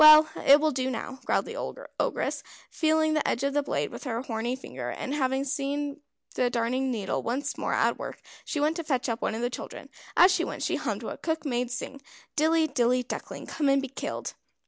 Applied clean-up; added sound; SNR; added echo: none; none; none; none.